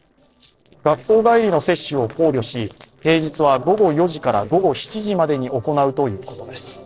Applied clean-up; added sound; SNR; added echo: neural separator model SepFormer DNS4.